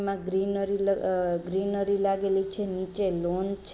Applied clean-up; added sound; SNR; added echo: none; none; none; none.